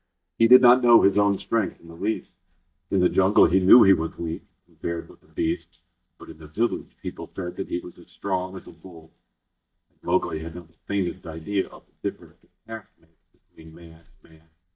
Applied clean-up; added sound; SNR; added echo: neural mask model DeepFilterNet 3.